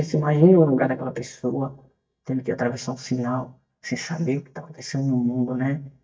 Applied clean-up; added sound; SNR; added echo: neural mask model DeepFilterNet 3.